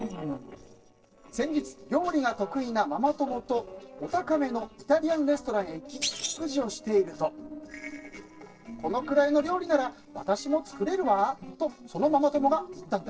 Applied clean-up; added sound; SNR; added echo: neural separator model SepFormer DNS4.